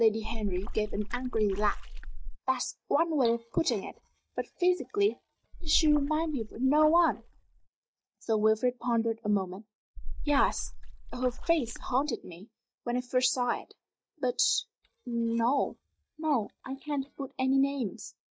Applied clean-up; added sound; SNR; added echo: neural mask model DeepFilterNet 3.